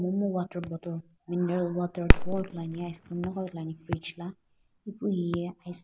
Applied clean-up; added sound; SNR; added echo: none; Fireworks; -2 dB; none.